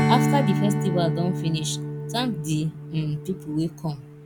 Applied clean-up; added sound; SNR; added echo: none; Strum; 0 dB; none.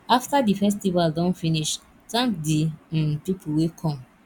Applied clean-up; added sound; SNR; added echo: none; none; none; none.